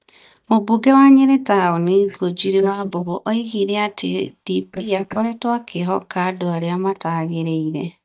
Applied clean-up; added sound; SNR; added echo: neural mask model DeepFilterNet 3.